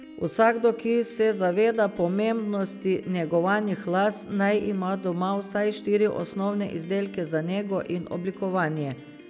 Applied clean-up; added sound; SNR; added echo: none; Piano; 19 dB; none.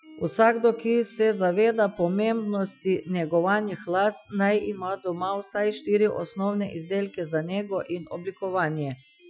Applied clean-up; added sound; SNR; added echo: classical method Wiener filter.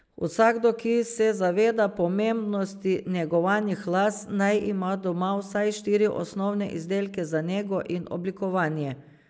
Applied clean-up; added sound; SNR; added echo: none; none; none; none.